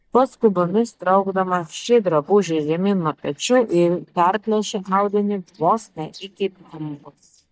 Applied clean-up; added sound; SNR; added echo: neural mask model DeepFilterNet 3.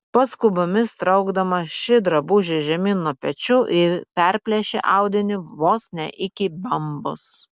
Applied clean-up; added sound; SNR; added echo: none; none; none; none.